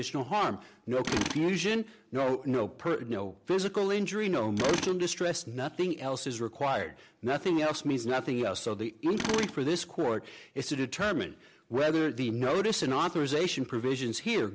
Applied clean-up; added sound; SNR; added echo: none; Tools; 12 dB; none.